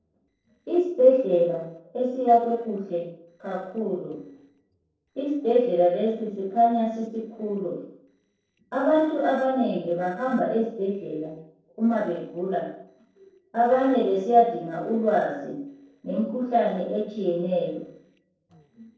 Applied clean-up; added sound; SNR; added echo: neural separator model SepFormer DNS4.